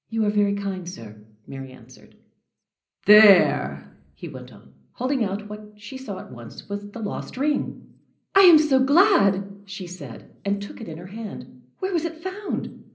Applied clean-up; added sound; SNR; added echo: none; none; none; reverberation time 0.5 s.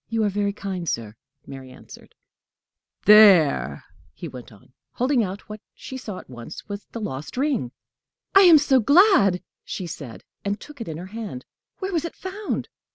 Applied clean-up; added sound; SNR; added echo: none; none; none; none.